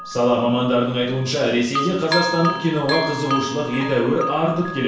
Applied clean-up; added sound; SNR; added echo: none; Bell; 7 dB; reverberation time 0.7 s.